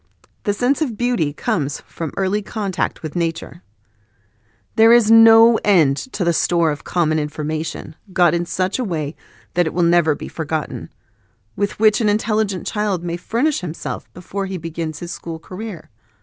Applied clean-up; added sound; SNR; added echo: none; none; none; none.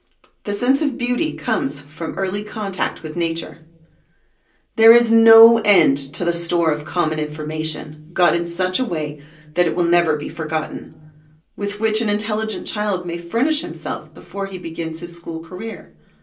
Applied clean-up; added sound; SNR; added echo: none; none; none; reverberation time 0.3 s.